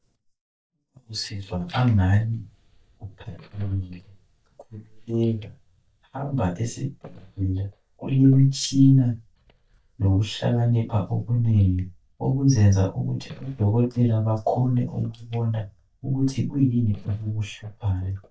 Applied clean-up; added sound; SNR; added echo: neural mask model DeepFilterNet 3.